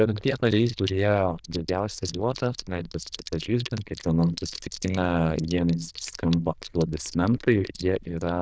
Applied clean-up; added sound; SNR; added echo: neural diffusion model UNIVERSE++.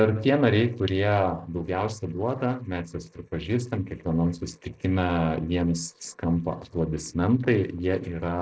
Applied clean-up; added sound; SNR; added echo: neural separator model SepFormer DNS4.